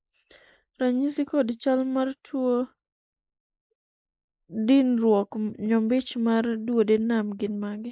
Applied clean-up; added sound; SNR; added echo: neural mask model Resemble Enhance denoiser.